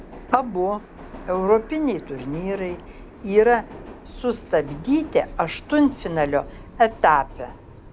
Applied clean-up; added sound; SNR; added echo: none; Subway, metro, underground; 16 dB; none.